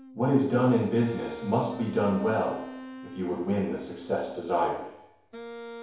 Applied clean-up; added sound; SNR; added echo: none; Wind instrument, woodwind instrument; 15 dB; reverberation time 1.0 s.